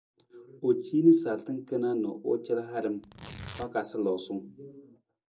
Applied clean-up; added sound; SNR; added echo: none; Tearing; 17 dB; reverberation time 0.2 s.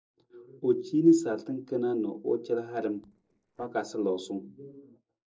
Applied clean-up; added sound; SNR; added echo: neural separator model SepFormer DNS4.